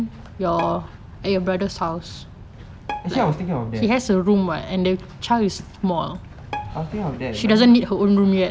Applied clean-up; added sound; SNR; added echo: none; Bowed string instrument; 17 dB; none.